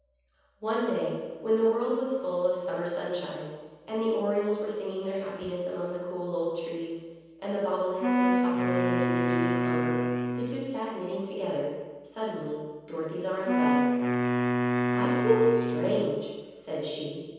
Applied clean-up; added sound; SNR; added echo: none; Wind instrument, woodwind instrument; -3 dB; reverberation time 1.2 s.